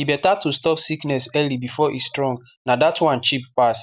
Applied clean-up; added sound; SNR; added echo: none; none; none; none.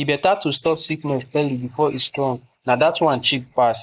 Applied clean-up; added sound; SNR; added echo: neural mask model Resemble Enhance denoiser.